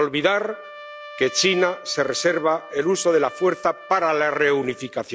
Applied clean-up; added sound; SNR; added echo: none; Trumpet; 17 dB; none.